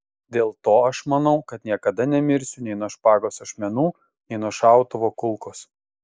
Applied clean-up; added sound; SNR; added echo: neural mask model Resemble Enhance denoiser.